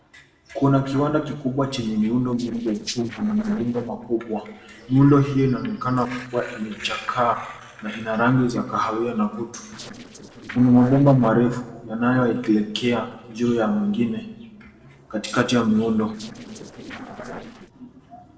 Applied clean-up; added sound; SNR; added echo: neural separator model SepFormer DNS4.